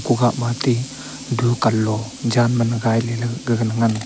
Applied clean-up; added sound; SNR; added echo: none; Tools; 15 dB; none.